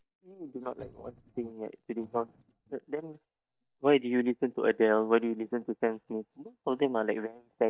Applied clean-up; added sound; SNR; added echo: neural mask model DeepFilterNet 3.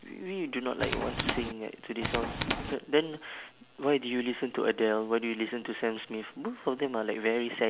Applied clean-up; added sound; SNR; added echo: none; Tools; 2 dB; none.